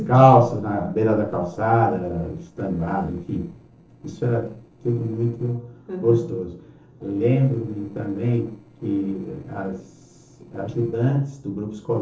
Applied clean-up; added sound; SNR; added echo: neural separator model SepFormer DNS4.